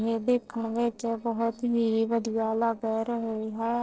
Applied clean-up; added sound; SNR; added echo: neural separator model SepFormer DNS4.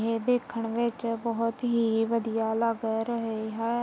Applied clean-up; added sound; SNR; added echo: none; none; none; none.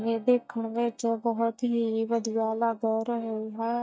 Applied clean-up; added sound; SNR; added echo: neural mask model DeepFilterNet 3.